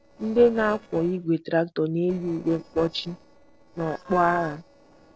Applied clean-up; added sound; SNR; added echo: neural separator model SepFormer DNS4.